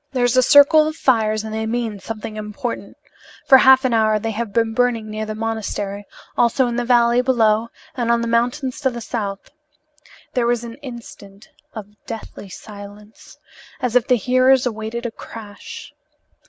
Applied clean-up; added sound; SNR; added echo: none; none; none; none.